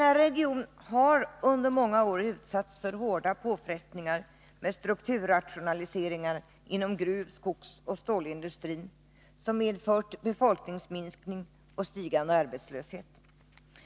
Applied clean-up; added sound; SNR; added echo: none; none; none; none.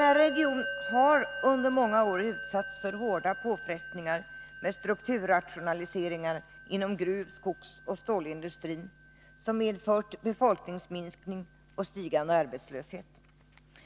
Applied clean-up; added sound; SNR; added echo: none; Musical instrument; 12 dB; none.